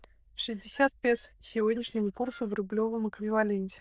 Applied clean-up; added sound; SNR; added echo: neural diffusion model UNIVERSE++.